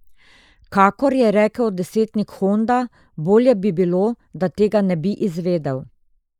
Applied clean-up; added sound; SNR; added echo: neural mask model Resemble Enhance denoiser.